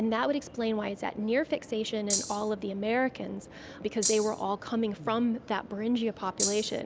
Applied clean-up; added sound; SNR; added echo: none; Rattle (instrument); 2 dB; none.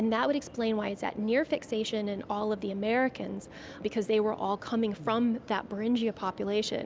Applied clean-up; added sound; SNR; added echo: none; none; none; none.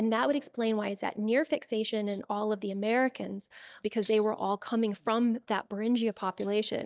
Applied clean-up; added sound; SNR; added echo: neural mask model DeepFilterNet 3.